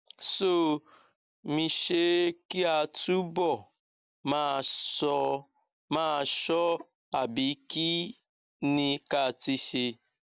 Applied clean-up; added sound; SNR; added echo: none; none; none; none.